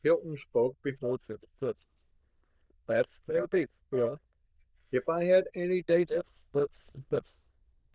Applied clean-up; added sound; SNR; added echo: neural diffusion model UNIVERSE++.